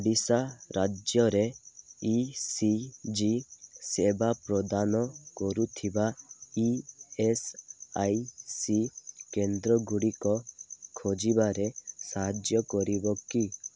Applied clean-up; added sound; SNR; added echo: none; none; none; none.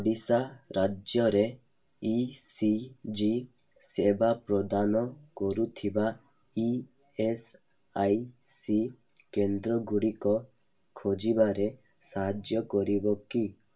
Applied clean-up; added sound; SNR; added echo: none; none; none; reverberation time 0.2 s.